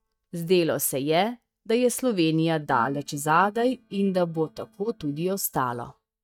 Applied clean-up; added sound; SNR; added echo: neural mask model DeepFilterNet 3.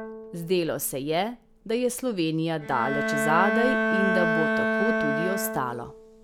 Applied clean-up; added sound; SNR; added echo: none; Bowed string instrument; 0 dB; none.